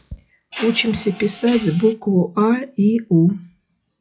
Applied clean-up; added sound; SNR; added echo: classical method log-MMSE.